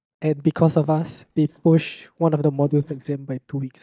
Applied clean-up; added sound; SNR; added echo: neural mask model DeepFilterNet 3.